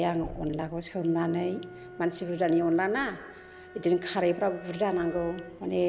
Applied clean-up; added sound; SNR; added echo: none; Bowed string instrument + Accelerating, revving, vroom; 18 dB; none.